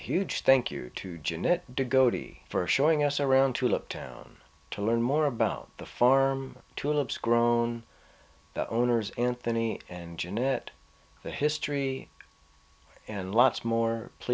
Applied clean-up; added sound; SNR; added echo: none; none; none; none.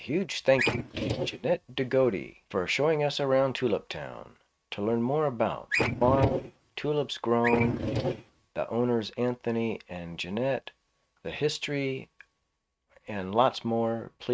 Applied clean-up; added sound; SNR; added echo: neural mask model RNNoise.